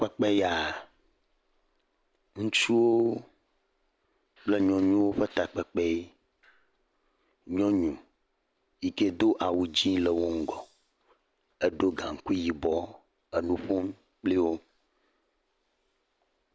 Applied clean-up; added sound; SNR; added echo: none; none; none; none.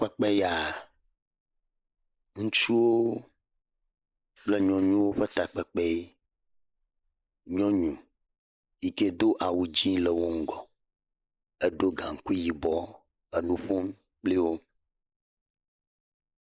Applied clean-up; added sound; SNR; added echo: neural mask model Resemble Enhance denoiser.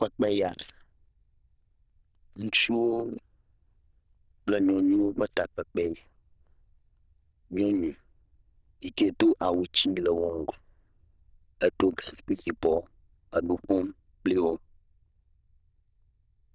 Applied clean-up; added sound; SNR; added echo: neural diffusion model UNIVERSE++.